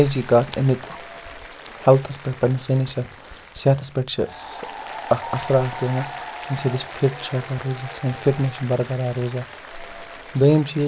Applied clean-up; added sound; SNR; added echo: none; Applause; 15 dB; none.